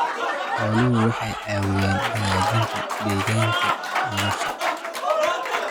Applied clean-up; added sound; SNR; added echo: none; Applause / Crowd; -1 dB; none.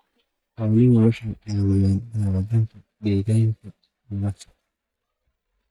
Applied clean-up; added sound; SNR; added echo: neural mask model DeepFilterNet 3.